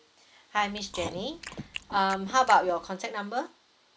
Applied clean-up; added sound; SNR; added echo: none; Chewing, mastication; 13 dB; none.